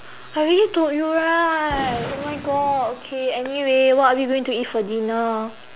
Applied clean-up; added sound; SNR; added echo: none; Gunshot, gunfire; 18 dB; none.